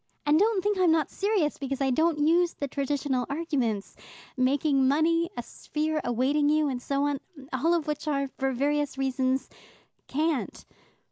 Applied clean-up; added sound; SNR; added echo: none; none; none; none.